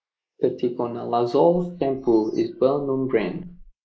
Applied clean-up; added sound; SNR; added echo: neural mask model Resemble Enhance denoiser.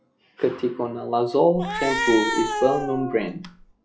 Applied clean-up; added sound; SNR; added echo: classical method log-MMSE.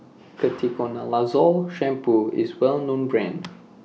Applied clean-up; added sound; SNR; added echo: none; none; none; none.